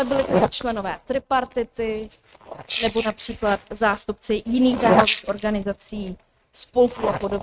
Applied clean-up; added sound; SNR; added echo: neural mask model RNNoise.